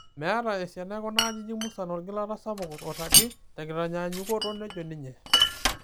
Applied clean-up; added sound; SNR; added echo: none; Cutlery, silverware + Glass; -3 dB; none.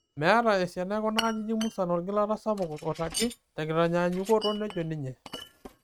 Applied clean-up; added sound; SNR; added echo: neural mask model RNNoise.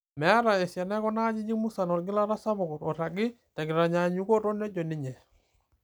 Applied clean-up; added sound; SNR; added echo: none; none; none; none.